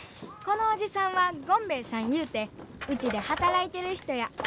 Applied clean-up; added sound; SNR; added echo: none; none; none; none.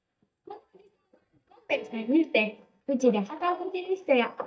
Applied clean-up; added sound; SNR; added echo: neural mask model DeepFilterNet 3.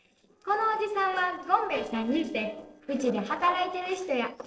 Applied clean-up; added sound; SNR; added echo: neural separator model SepFormer DNS4.